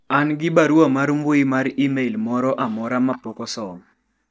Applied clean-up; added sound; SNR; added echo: neural mask model DeepFilterNet 3.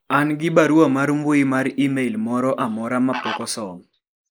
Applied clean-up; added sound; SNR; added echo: neural mask model Resemble Enhance denoiser.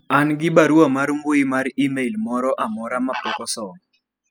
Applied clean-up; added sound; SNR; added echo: classical method spectral subtraction.